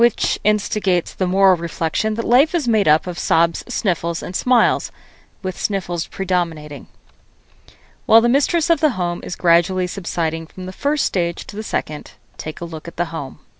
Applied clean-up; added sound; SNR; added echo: none; none; none; none.